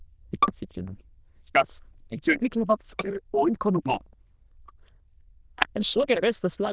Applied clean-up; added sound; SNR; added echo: neural diffusion model UNIVERSE++.